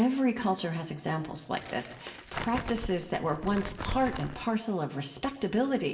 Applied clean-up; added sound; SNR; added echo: none; Crumpling, crinkling; 9 dB; reverberation time 0.9 s.